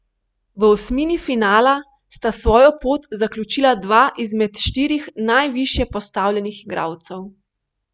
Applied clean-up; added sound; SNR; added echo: none; none; none; none.